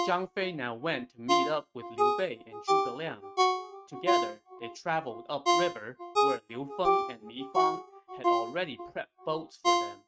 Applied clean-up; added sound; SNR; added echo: neural mask model RNNoise.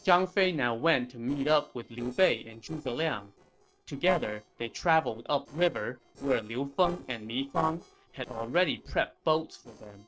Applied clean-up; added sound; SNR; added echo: neural separator model SepFormer DNS4.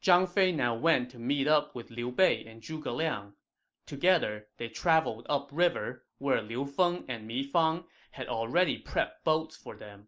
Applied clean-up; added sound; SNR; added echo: none; none; none; none.